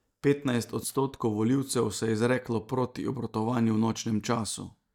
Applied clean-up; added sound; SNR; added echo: neural mask model DeepFilterNet 3.